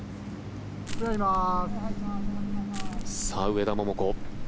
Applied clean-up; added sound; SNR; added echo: none; Crushing; 1 dB; none.